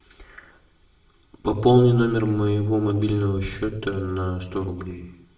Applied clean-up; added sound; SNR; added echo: none; none; none; reverberation time 0.7 s.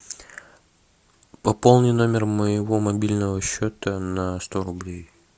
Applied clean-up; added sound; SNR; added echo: none; none; none; none.